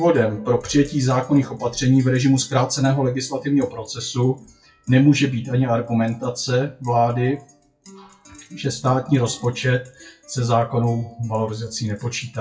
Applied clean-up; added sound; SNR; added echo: classical method WPE with log-MMSE.